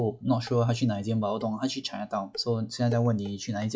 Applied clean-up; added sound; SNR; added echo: classical method log-MMSE.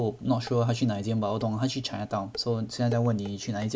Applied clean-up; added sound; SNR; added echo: none; Dishes, pots, and pans; 20 dB; none.